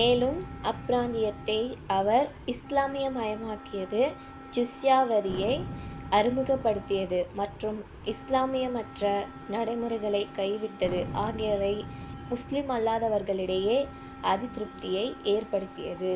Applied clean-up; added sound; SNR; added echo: none; Wind instrument, woodwind instrument + Thunder; 14 dB; none.